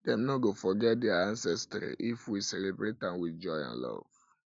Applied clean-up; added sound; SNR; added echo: none; none; none; none.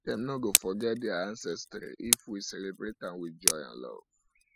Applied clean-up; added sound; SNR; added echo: classical method spectral subtraction.